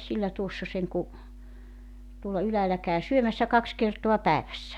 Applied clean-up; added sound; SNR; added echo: none; none; none; none.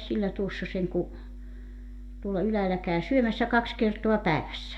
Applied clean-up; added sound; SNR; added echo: none; none; none; reverberation time 0.6 s.